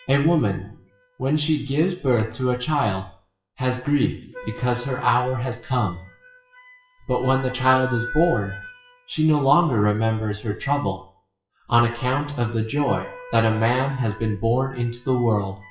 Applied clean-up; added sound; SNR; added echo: classical method WPE with log-MMSE.